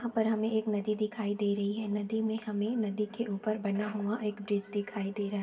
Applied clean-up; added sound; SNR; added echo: none; none; none; reverberation time 1.6 s.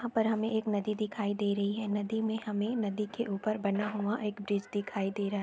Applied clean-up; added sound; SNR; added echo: none; none; none; none.